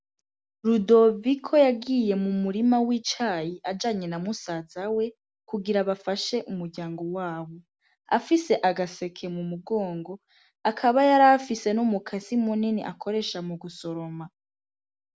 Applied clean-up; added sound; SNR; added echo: none; none; none; none.